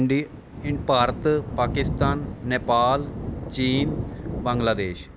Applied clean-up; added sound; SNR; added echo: none; Thunder; 6 dB; none.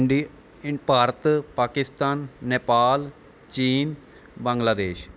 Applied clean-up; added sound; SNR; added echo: none; none; none; none.